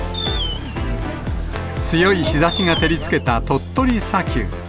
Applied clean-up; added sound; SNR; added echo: none; Fireworks; 13 dB; none.